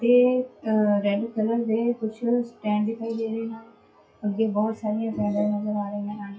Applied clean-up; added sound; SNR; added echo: classical method WPE with log-MMSE.